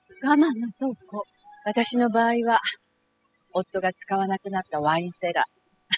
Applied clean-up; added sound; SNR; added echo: classical method spectral subtraction.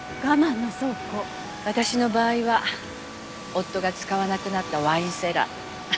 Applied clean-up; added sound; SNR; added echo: none; Domestic sounds, home sounds; 16 dB; none.